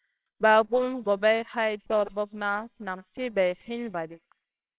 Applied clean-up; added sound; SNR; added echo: neural separator model SepFormer WHAMR!.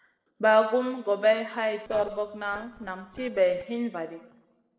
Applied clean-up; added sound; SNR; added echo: neural separator model SepFormer DNS4.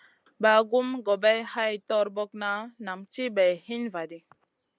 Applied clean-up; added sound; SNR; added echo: none; none; none; none.